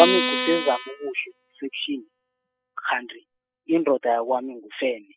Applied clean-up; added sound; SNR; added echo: classical method spectral subtraction.